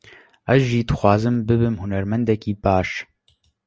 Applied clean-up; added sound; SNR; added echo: none; none; none; none.